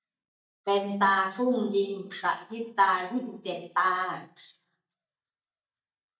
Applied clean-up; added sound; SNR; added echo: neural mask model DeepFilterNet 3.